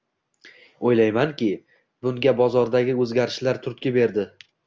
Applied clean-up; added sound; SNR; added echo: none; none; none; none.